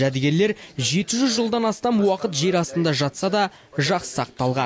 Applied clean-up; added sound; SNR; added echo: none; none; none; none.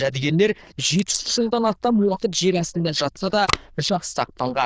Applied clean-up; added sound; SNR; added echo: neural diffusion model UNIVERSE++.